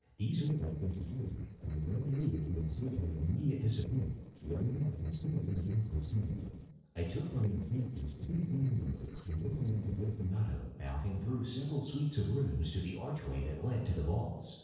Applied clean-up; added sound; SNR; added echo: neural separator model SepFormer DNS4.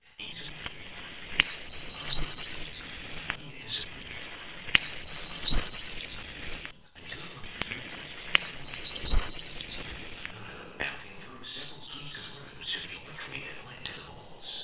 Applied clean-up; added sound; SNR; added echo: neural separator model SepFormer WHAMR!.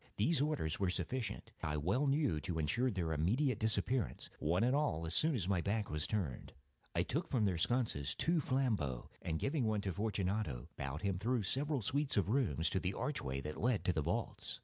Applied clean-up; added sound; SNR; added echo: none; none; none; none.